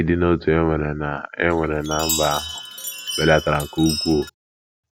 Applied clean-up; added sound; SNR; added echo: none; Chime; 8 dB; none.